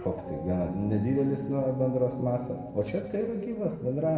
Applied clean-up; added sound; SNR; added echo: none; Dog; 14 dB; reverberation time 1.8 s.